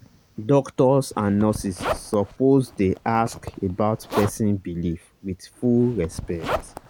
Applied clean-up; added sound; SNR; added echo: none; Zipper (clothing); 12 dB; none.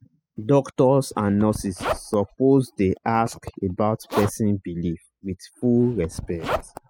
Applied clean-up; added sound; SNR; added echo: classical method spectral subtraction.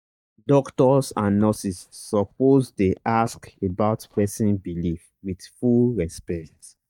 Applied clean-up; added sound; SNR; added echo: neural mask model DeepFilterNet 3.